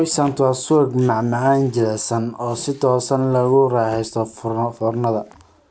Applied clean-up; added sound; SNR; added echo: none; none; none; none.